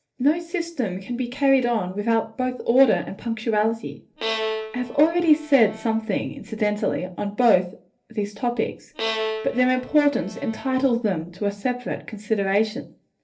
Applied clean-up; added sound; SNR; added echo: neural separator model SepFormer DNS4.